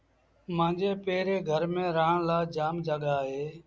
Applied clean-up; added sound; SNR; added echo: none; none; none; none.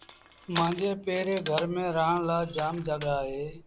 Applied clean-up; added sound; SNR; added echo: none; Crushing; 10 dB; none.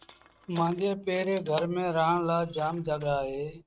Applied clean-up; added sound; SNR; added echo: neural mask model RNNoise.